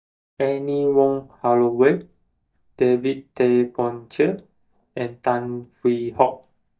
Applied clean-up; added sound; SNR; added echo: neural mask model DeepFilterNet 3.